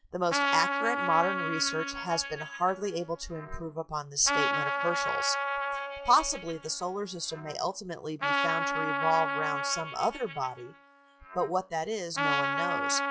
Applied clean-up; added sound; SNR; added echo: classical method log-MMSE.